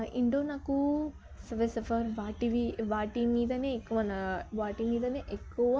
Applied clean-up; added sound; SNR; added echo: none; none; none; none.